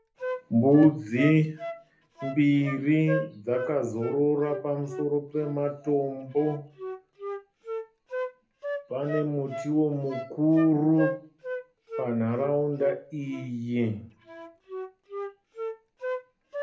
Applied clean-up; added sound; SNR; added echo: none; Wind instrument, woodwind instrument; 10 dB; reverberation time 0.3 s.